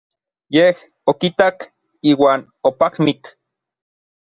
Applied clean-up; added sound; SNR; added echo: none; none; none; none.